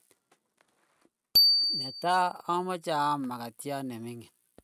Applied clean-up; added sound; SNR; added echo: neural mask model RNNoise.